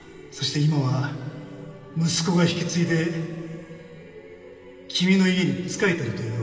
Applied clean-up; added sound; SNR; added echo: none; none; none; reverberation time 2.6 s.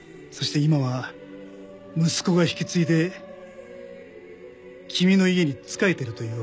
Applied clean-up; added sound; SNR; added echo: none; none; none; none.